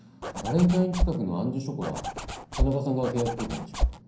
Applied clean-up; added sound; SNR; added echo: none; Zipper (clothing); 2 dB; reverberation time 0.6 s.